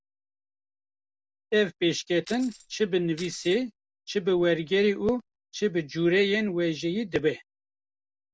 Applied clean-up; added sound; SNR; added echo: none; Tambourine; 19 dB; none.